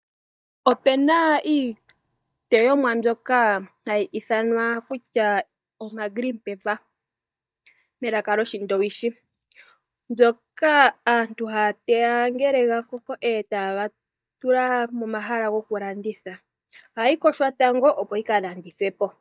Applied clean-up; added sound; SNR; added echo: neural mask model DeepFilterNet 3.